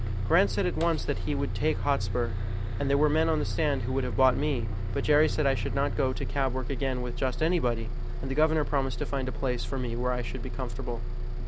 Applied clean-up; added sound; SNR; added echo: none; Bus; 0 dB; none.